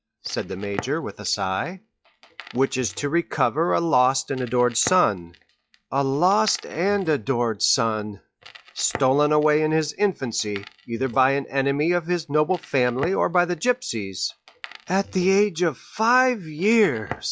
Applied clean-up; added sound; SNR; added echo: classical method log-MMSE.